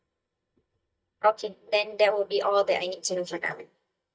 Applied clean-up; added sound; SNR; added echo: neural mask model DeepFilterNet 3.